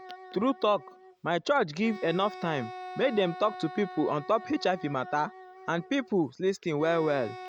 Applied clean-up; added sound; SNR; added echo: none; Wind instrument, woodwind instrument; 15 dB; none.